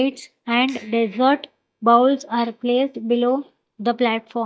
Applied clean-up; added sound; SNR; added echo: neural mask model DeepFilterNet 3.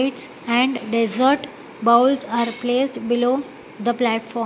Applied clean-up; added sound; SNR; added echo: none; none; none; none.